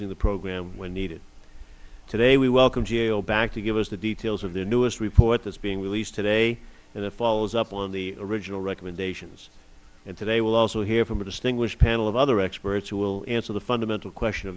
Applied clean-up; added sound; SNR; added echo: none; Gull, seagull; 19 dB; none.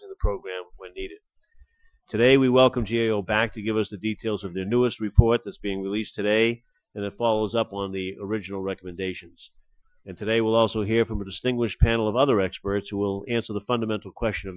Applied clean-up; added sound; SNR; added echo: classical method Wiener filter.